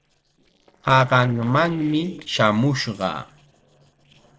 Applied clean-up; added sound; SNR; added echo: neural separator model SepFormer DNS4.